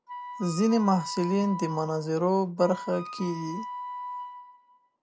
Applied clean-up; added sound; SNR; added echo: none; Wind instrument, woodwind instrument; 11 dB; none.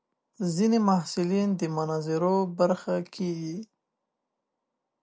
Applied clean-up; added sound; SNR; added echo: none; none; none; none.